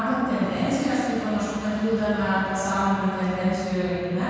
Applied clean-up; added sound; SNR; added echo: none; Musical instrument; 15 dB; reverberation time 2.1 s.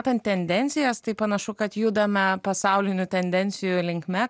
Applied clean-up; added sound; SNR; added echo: none; none; none; none.